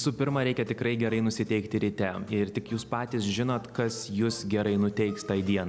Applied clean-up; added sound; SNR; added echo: none; none; none; none.